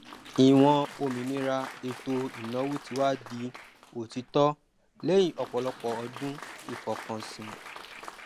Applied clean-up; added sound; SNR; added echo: none; Applause; 16 dB; none.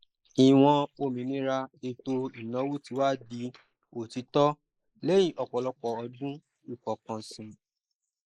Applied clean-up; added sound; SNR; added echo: neural mask model Resemble Enhance denoiser.